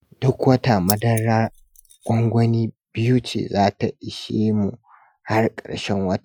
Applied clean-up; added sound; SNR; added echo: classical method Wiener filter.